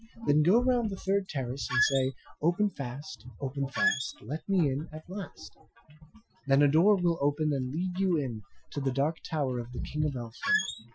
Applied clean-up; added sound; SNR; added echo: classical method Wiener filter.